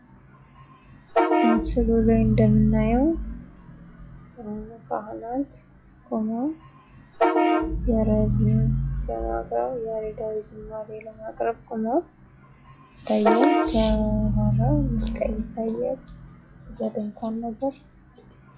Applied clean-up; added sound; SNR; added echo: classical method log-MMSE.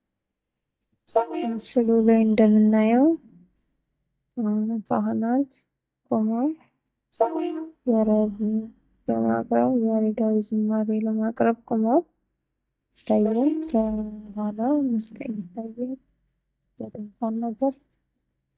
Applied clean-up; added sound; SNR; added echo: neural mask model DeepFilterNet 3.